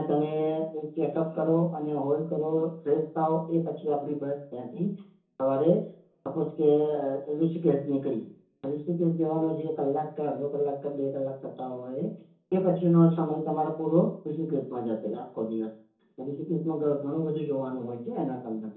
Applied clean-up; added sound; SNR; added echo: none; none; none; reverberation time 0.7 s.